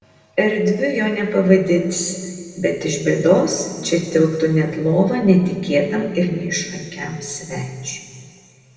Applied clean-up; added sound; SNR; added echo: none; none; none; reverberation time 2.1 s.